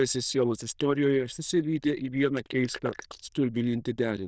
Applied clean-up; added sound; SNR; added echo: neural diffusion model UNIVERSE++.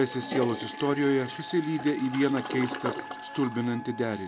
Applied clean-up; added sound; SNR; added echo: none; Wind instrument, woodwind instrument + Toilet flush; 9 dB; none.